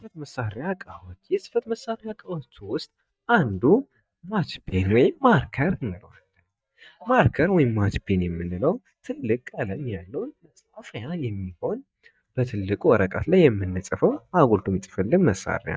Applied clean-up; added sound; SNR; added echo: neural mask model DeepFilterNet 3.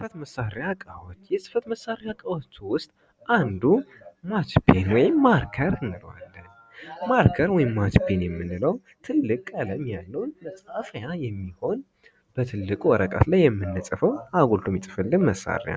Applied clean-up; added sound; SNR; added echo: none; none; none; none.